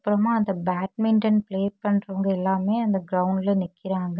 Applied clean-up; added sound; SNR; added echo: none; none; none; none.